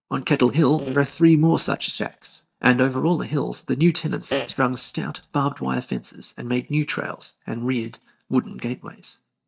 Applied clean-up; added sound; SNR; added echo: neural mask model DeepFilterNet 3.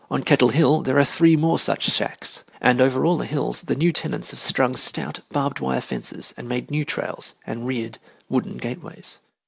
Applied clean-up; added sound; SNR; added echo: none; none; none; none.